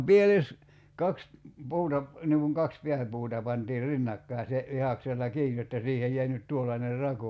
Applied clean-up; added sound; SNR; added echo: none; none; none; none.